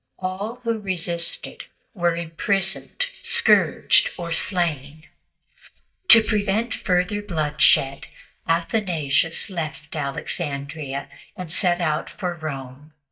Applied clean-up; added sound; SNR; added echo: neural mask model DeepFilterNet 3.